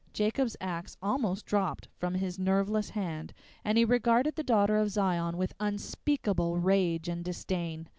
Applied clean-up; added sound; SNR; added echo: none; none; none; none.